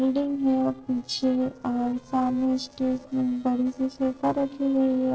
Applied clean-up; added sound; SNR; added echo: neural separator model SepFormer DNS4.